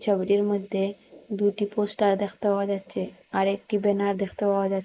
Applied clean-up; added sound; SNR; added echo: neural mask model Resemble Enhance denoiser.